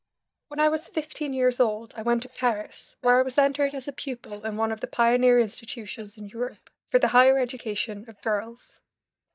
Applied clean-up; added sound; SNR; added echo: neural mask model DeepFilterNet 3.